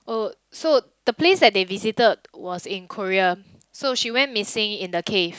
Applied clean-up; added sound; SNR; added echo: none; none; none; none.